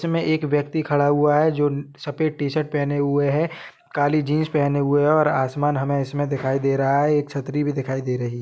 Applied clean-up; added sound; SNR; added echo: none; none; none; none.